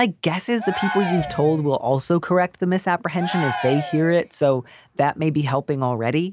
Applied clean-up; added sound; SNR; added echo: none; Cheering; 11 dB; none.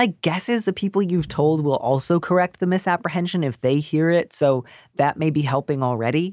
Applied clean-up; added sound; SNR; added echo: none; none; none; none.